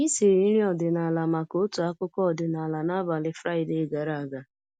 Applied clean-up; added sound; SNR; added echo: none; none; none; none.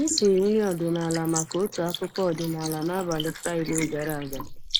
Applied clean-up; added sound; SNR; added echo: neural mask model Resemble Enhance denoiser.